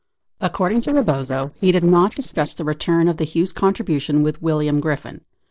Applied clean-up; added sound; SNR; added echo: neural separator model SepFormer DNS4.